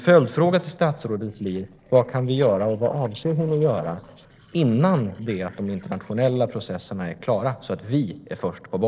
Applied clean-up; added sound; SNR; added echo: neural separator model SepFormer DNS4.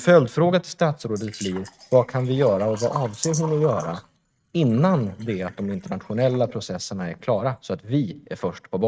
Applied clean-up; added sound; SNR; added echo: neural mask model RNNoise.